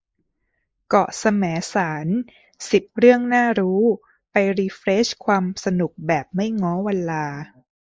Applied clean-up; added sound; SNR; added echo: neural mask model Resemble Enhance denoiser.